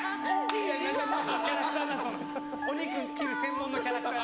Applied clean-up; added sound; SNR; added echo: none; Wind instrument, woodwind instrument; 4 dB; none.